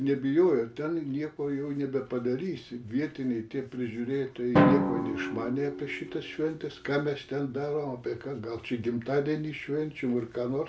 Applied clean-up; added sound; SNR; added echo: none; Drum; 4 dB; none.